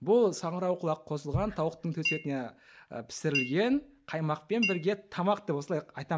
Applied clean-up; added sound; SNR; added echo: none; Chink, clink; 8 dB; none.